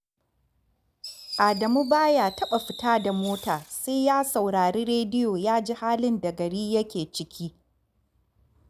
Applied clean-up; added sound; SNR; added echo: none; Fireworks; 15 dB; none.